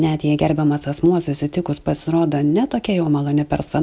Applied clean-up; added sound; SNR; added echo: none; none; none; none.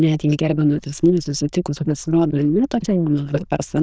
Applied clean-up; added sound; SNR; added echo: neural diffusion model UNIVERSE++.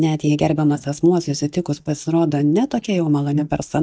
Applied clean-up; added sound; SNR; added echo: neural mask model DeepFilterNet 3.